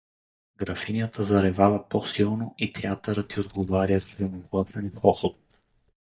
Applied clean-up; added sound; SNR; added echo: neural mask model DeepFilterNet 3.